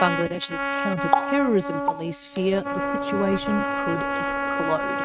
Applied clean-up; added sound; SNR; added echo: neural mask model RNNoise.